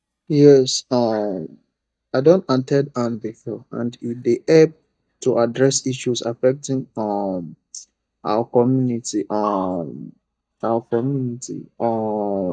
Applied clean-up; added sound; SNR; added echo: neural mask model DeepFilterNet 3.